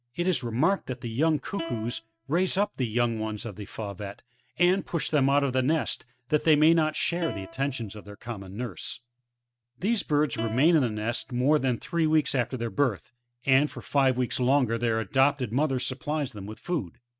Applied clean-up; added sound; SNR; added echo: neural mask model RNNoise.